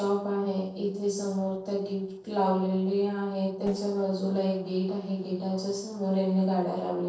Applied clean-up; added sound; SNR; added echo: neural separator model SepFormer DNS4.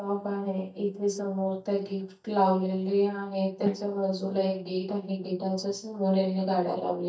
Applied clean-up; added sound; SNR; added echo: neural mask model DeepFilterNet 3.